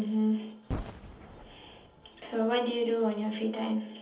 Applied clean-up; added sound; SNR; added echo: none; Boom; 13 dB; reverberation time 0.7 s.